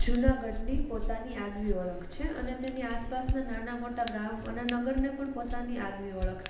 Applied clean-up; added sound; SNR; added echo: none; Hands; 0 dB; reverberation time 0.8 s.